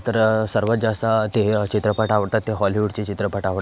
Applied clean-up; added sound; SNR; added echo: none; none; none; none.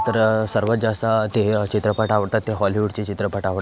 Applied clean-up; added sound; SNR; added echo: none; Sliding door; 17 dB; none.